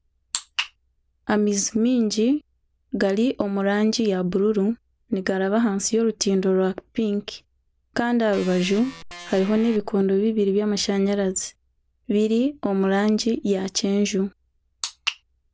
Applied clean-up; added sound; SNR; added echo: none; Organ; 16 dB; none.